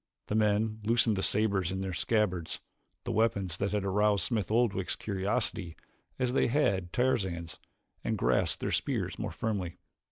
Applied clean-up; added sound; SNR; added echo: none; none; none; none.